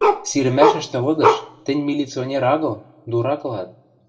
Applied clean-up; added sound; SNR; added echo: none; Bark; -2 dB; reverberation time 0.4 s.